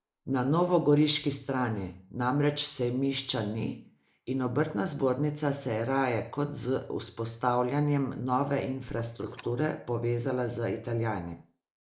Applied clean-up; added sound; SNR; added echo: neural mask model Resemble Enhance denoiser.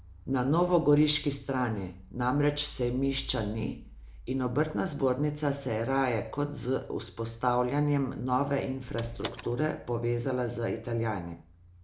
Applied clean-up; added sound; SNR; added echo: none; Door; 13 dB; none.